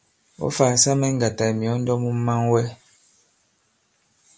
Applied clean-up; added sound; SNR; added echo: none; none; none; none.